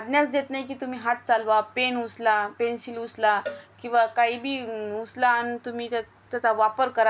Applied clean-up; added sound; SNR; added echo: none; Cowbell; 19 dB; none.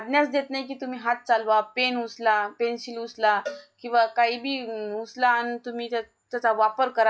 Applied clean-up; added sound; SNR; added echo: classical method log-MMSE.